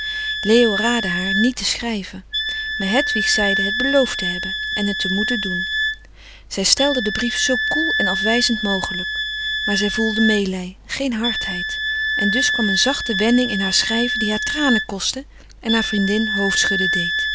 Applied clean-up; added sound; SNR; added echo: none; Wind instrument, woodwind instrument; 1 dB; none.